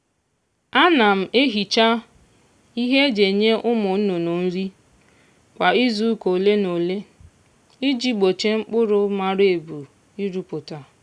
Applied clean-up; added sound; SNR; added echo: none; none; none; none.